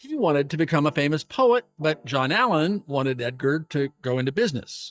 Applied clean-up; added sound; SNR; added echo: neural mask model DeepFilterNet 3.